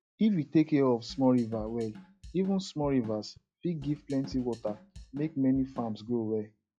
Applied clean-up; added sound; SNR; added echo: classical method log-MMSE.